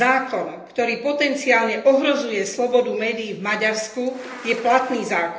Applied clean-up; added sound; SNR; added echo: neural separator model SepFormer DNS4.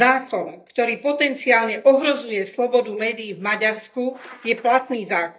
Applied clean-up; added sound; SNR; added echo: neural mask model DeepFilterNet 3.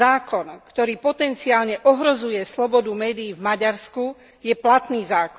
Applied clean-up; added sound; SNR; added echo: none; none; none; none.